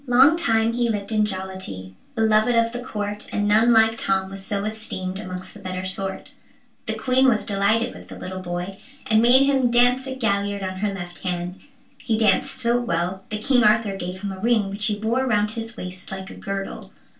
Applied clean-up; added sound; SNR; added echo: none; none; none; reverberation time 0.2 s.